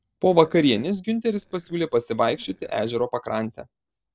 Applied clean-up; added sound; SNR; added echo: neural separator model SepFormer DNS4.